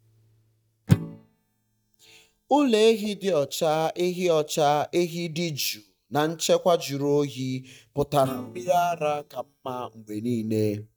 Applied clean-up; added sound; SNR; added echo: neural mask model DeepFilterNet 3.